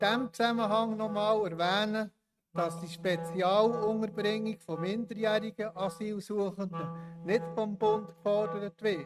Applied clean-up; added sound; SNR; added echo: neural mask model RNNoise.